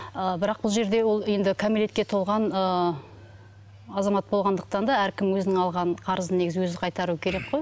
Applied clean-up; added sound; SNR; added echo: none; none; none; none.